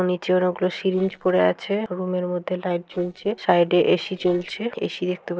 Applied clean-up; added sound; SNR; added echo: neural separator model SepFormer DNS4.